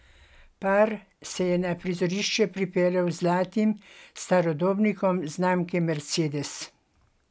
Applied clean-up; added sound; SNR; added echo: none; none; none; none.